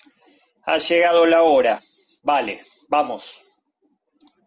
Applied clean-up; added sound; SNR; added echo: none; none; none; none.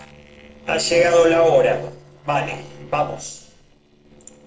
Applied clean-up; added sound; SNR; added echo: neural separator model SepFormer DNS4.